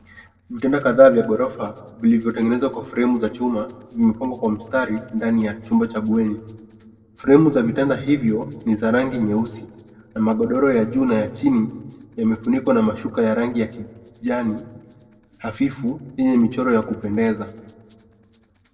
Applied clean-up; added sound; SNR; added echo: neural separator model SepFormer DNS4.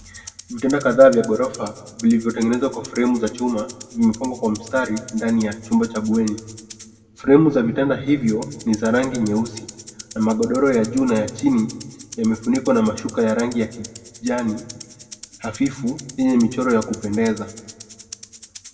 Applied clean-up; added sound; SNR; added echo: none; Rattle (instrument); 20 dB; reverberation time 1.1 s.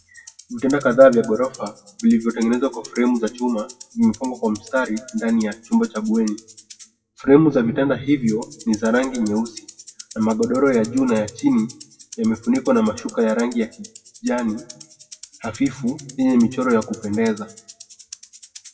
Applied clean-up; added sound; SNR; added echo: classical method WPE with log-MMSE.